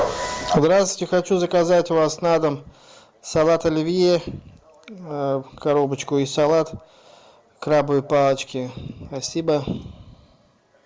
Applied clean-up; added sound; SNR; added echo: none; none; none; none.